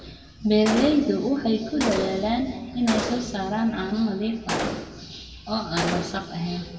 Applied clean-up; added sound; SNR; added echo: none; Gunshot, gunfire; 8 dB; reverberation time 1.6 s.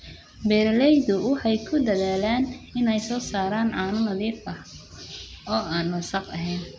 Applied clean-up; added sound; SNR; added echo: none; none; none; none.